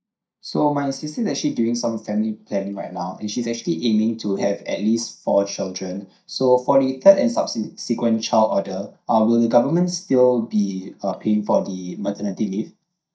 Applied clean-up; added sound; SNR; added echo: neural mask model DeepFilterNet 3.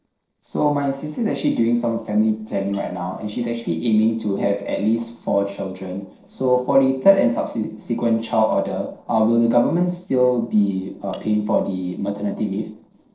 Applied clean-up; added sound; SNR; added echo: neural separator model SepFormer DNS4.